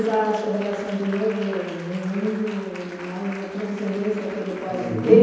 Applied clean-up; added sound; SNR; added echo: none; Applause; 16 dB; reverberation time 1.1 s.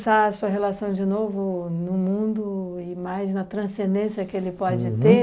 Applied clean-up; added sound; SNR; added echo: none; none; none; none.